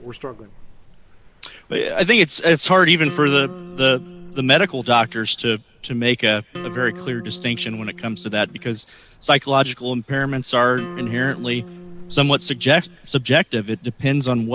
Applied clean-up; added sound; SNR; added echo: none; Acoustic guitar; 16 dB; none.